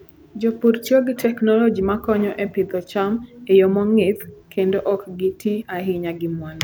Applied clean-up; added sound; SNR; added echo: none; none; none; none.